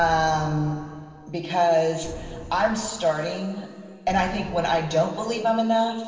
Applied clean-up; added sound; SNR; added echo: none; Boom; 17 dB; reverberation time 2.3 s.